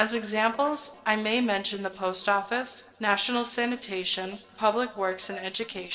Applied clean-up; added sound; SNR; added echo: neural separator model SepFormer DNS4.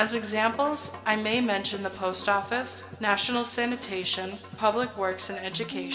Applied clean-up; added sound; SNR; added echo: none; Musical instrument; 14 dB; reverberation time 1.7 s.